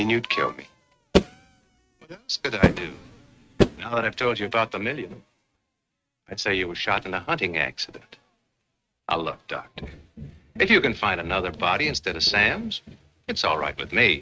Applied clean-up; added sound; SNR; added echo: neural mask model RNNoise.